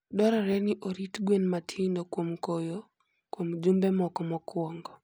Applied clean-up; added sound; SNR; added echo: none; none; none; none.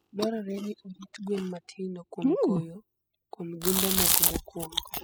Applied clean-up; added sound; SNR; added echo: classical method spectral subtraction.